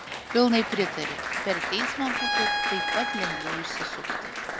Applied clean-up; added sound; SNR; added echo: none; Bowed string instrument + Applause; 0 dB; none.